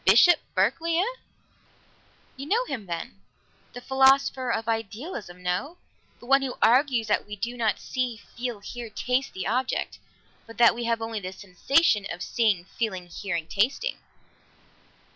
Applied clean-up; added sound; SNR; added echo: none; none; none; none.